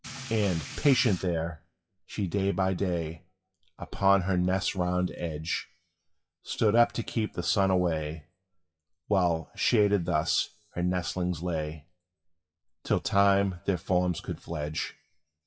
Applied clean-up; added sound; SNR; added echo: classical method WPE with log-MMSE.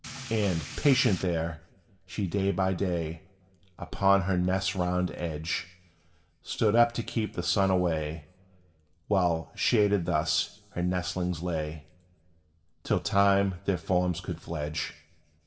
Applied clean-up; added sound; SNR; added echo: none; Rain; 11 dB; reverberation time 0.7 s.